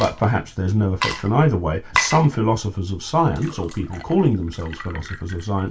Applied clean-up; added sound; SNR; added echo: none; Water / Liquid; 11 dB; reverberation time 0.2 s.